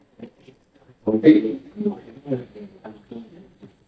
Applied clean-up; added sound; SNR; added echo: neural mask model DeepFilterNet 3.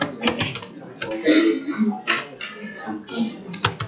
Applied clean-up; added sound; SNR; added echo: classical method WPE with log-MMSE.